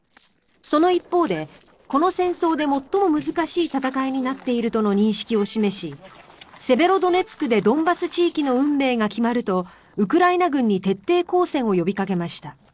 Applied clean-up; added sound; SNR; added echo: neural separator model SepFormer DNS4.